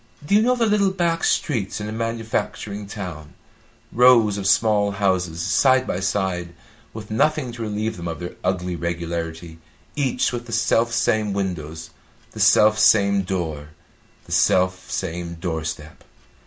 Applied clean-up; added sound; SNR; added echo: none; none; none; none.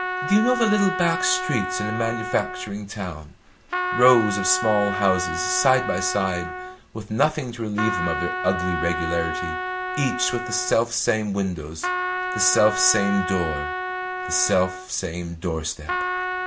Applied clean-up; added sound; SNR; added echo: none; Trumpet; 4 dB; none.